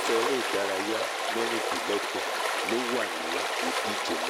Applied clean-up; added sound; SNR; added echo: none; Stream; -3 dB; none.